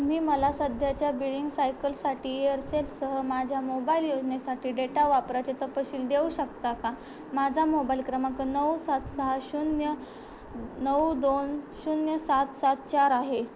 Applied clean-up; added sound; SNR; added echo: none; none; none; none.